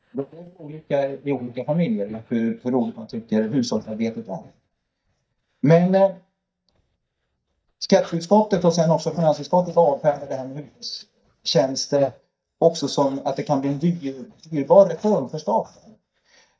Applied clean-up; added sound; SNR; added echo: neural mask model DeepFilterNet 3.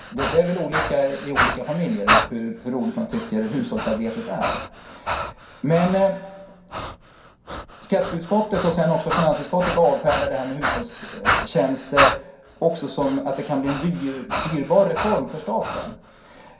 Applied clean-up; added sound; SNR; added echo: none; Breathing; 4 dB; reverberation time 0.5 s.